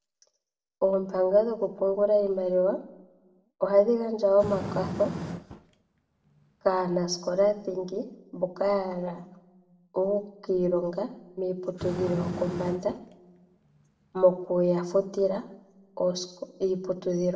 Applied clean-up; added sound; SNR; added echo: none; Fire; 11 dB; reverberation time 0.6 s.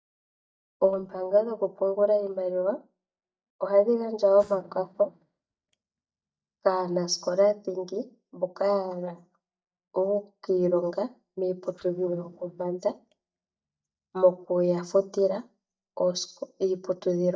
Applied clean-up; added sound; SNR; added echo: neural mask model DeepFilterNet 3.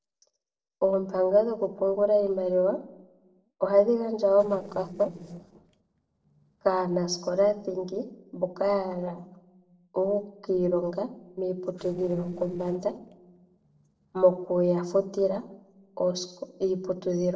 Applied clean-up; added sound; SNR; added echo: neural separator model SepFormer DNS4.